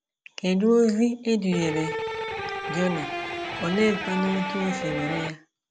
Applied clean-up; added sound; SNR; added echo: none; Electric guitar; 5 dB; none.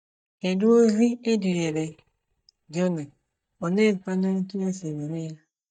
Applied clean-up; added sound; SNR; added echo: neural mask model DeepFilterNet 3.